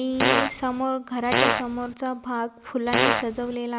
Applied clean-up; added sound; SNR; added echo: none; Fart; -3 dB; none.